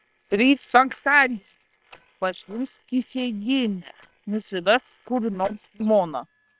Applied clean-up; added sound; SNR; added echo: neural separator model SepFormer WHAM!.